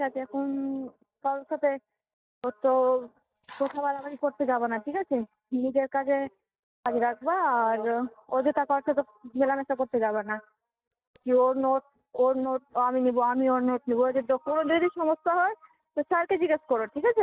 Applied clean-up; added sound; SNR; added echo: neural mask model DeepFilterNet 3.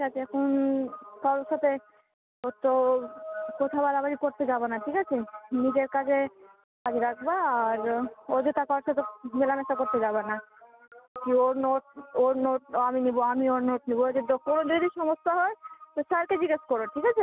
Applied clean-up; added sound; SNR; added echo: none; none; none; none.